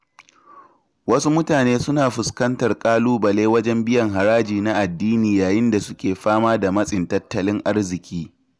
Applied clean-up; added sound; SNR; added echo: none; none; none; none.